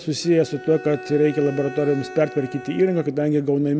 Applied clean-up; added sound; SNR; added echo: none; Bowed string instrument; 16 dB; none.